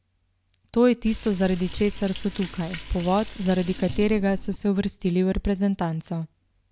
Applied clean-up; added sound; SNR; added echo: none; Liquid; 11 dB; none.